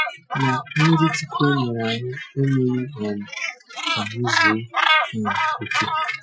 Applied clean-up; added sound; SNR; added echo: classical method Wiener filter.